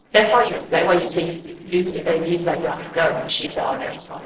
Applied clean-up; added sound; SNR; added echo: neural separator model SepFormer DNS4.